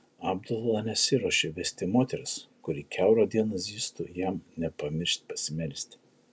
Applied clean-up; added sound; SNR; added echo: none; none; none; none.